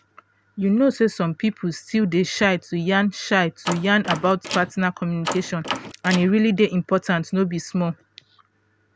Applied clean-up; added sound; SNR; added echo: none; Door; 10 dB; none.